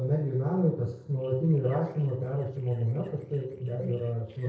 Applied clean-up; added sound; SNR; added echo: neural separator model SepFormer DNS4.